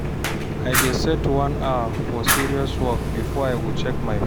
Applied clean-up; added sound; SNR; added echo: none; Fire; -2 dB; none.